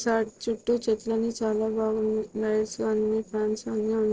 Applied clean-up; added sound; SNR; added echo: neural separator model SepFormer DNS4.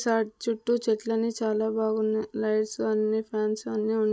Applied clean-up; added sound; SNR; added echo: none; none; none; none.